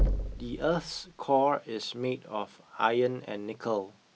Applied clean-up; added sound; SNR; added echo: none; Knock; 5 dB; none.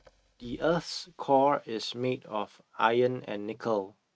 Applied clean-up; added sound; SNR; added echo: neural mask model RNNoise.